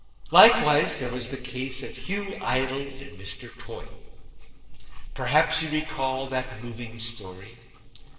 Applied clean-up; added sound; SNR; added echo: neural separator model SepFormer DNS4.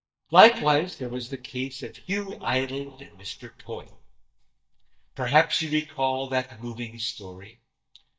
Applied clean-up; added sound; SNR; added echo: neural mask model DeepFilterNet 3.